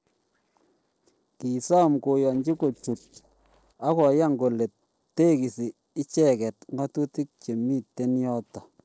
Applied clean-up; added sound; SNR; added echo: neural separator model SepFormer DNS4.